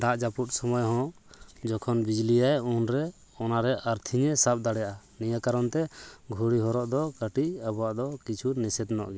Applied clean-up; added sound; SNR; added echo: none; none; none; none.